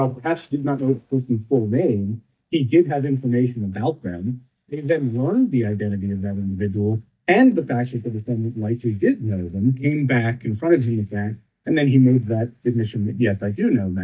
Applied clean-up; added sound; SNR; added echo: neural mask model DeepFilterNet 3.